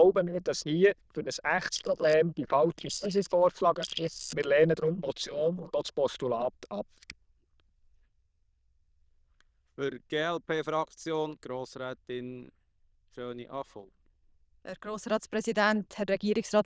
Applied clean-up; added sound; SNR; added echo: neural diffusion model UNIVERSE++.